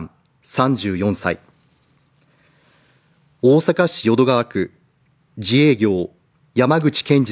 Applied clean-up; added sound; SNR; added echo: none; none; none; none.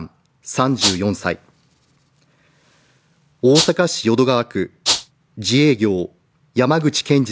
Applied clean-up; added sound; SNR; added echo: none; Rattle (instrument); 0 dB; none.